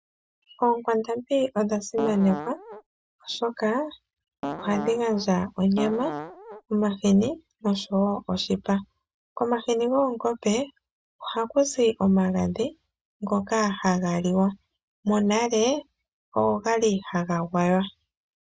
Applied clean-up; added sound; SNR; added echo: none; Fart; 9 dB; none.